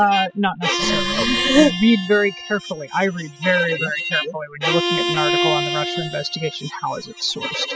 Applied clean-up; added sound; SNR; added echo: classical method spectral subtraction.